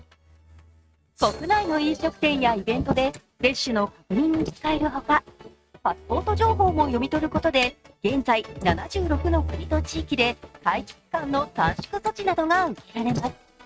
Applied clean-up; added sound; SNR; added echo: neural mask model RNNoise.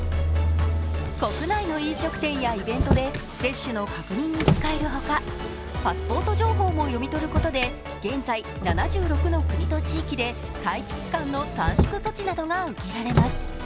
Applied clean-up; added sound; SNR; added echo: none; Motor vehicle (road); -1 dB; none.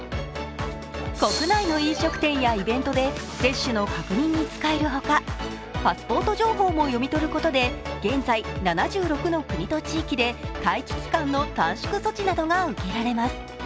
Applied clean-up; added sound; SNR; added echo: none; none; none; none.